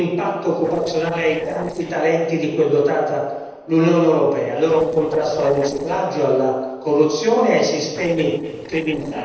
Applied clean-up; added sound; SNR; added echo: neural separator model SepFormer DNS4.